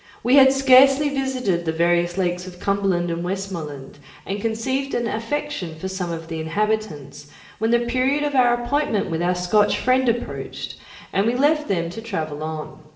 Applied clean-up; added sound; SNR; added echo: none; none; none; reverberation time 0.8 s.